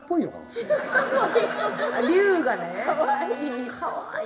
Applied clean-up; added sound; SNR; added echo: none; Bowed string instrument; 17 dB; reverberation time 1.4 s.